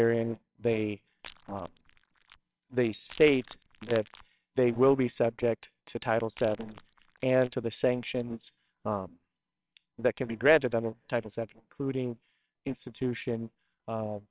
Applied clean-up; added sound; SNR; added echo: neural separator model SepFormer WHAMR!.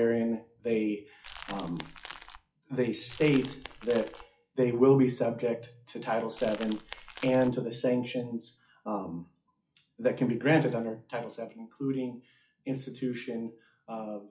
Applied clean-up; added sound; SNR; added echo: classical method WPE with log-MMSE.